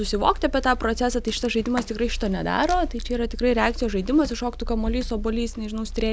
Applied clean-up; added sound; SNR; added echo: none; Engine / Car; 7 dB; none.